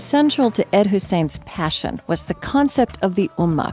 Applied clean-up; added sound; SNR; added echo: none; none; none; none.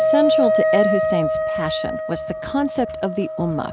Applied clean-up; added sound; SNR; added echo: none; Wind instrument, woodwind instrument; -3 dB; none.